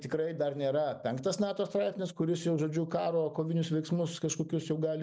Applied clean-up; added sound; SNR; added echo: none; none; none; none.